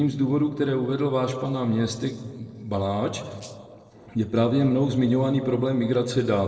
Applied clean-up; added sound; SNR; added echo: neural separator model SepFormer DNS4.